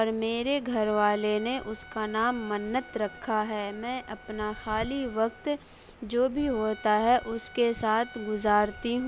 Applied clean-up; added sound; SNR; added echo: none; Trumpet; 20 dB; none.